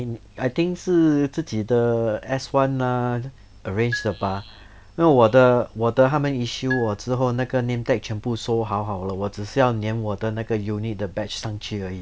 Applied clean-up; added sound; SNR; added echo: none; Marimba, xylophone; 15 dB; none.